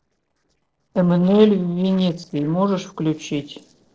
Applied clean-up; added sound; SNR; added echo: neural separator model SepFormer DNS4.